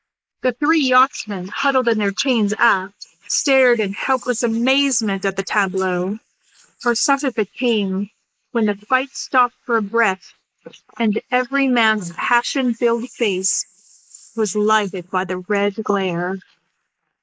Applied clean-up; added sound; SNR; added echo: neural mask model Resemble Enhance denoiser.